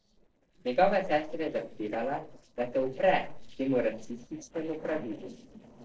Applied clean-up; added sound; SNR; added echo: neural separator model SepFormer DNS4.